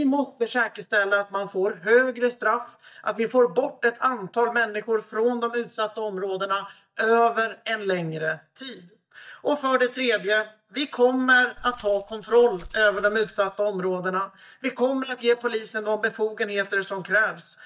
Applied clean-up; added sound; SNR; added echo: neural mask model DeepFilterNet 3.